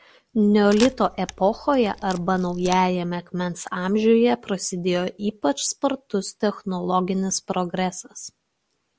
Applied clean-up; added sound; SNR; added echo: none; Camera; 15 dB; none.